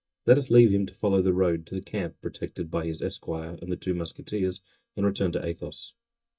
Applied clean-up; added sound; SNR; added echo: neural mask model DeepFilterNet 3.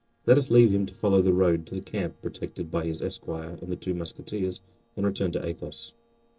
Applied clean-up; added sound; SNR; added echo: neural separator model SepFormer DNS4.